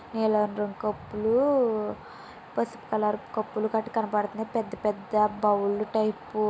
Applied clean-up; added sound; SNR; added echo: none; Piano; 18 dB; none.